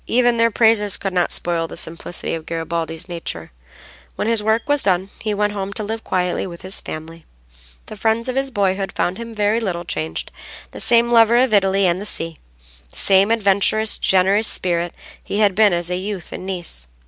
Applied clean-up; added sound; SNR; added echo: none; none; none; none.